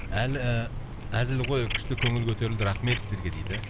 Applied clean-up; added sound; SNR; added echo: none; Cat; 4 dB; none.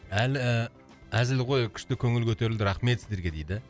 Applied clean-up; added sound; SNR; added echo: none; none; none; none.